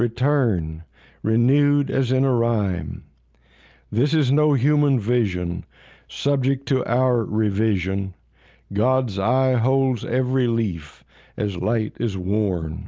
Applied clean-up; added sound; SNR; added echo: none; none; none; none.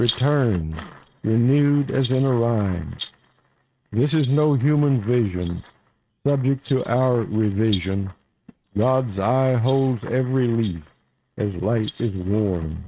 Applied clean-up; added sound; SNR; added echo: neural mask model RNNoise.